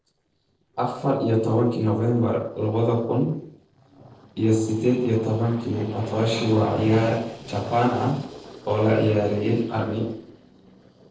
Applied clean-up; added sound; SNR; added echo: neural separator model SepFormer DNS4.